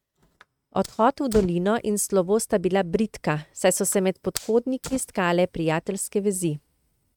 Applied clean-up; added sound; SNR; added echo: neural mask model RNNoise.